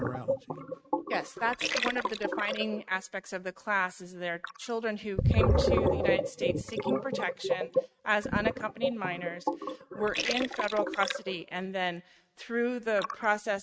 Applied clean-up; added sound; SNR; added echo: neural mask model RNNoise.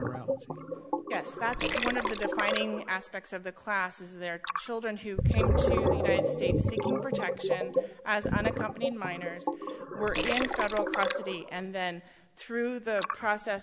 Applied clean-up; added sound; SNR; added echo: none; Gurgling; -3 dB; none.